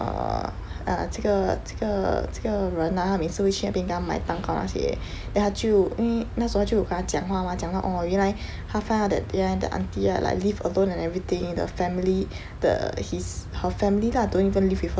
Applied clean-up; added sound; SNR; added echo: none; none; none; none.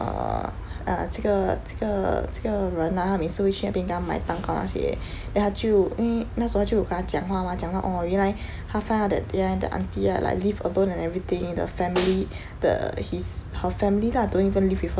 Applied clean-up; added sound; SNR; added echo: none; Snare drum; 9 dB; none.